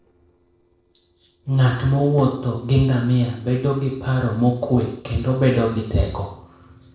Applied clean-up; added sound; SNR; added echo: neural separator model SepFormer DNS4.